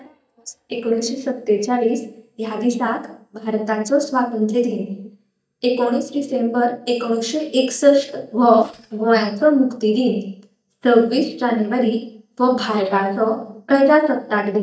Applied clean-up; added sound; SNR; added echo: neural mask model DeepFilterNet 3.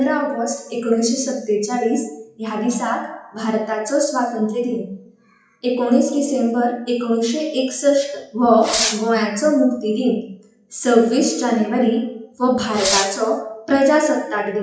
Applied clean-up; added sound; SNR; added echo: classical method WPE with log-MMSE.